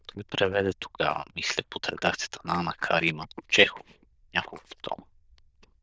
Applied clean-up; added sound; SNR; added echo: neural diffusion model UNIVERSE++.